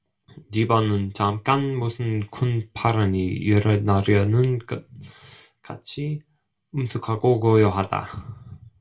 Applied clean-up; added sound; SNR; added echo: none; none; none; reverberation time 0.2 s.